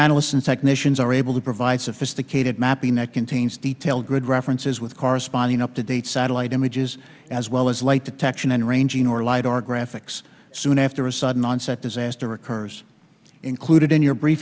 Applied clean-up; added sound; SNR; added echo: none; none; none; none.